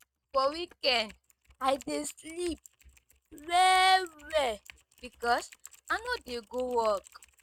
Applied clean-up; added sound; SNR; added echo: neural mask model RNNoise.